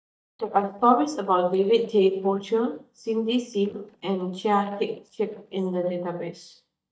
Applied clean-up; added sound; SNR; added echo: neural mask model DeepFilterNet 3.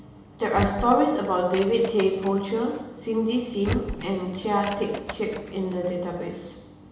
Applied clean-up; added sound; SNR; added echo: none; Door; 11 dB; reverberation time 1.0 s.